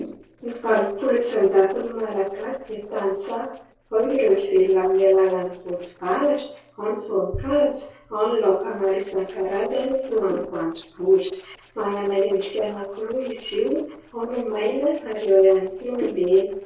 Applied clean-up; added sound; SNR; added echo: neural separator model SepFormer DNS4.